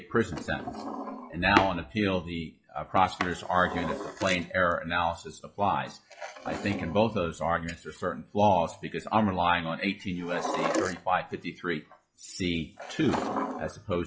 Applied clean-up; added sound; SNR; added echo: classical method WPE with log-MMSE.